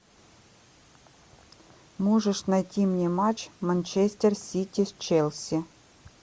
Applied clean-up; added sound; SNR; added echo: none; none; none; none.